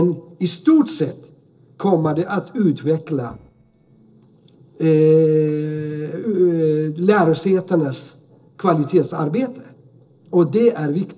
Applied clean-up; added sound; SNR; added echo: neural separator model SepFormer DNS4.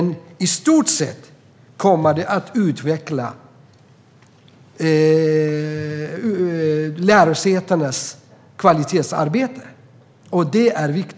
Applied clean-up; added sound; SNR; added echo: none; none; none; none.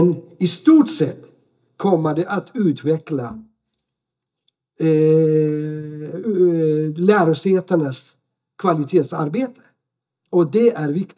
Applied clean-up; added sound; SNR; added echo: neural mask model DeepFilterNet 3.